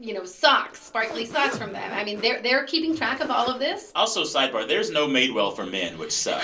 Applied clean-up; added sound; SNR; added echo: none; Zipper (clothing); 15 dB; reverberation time 0.3 s.